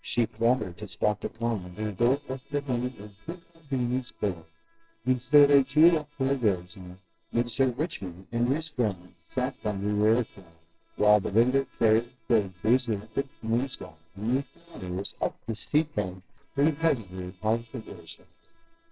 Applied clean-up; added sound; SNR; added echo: neural separator model SepFormer WHAMR!.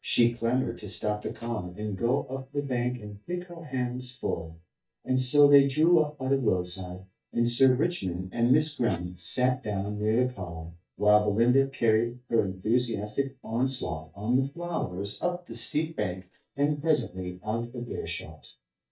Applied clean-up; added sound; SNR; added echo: neural mask model DeepFilterNet 3.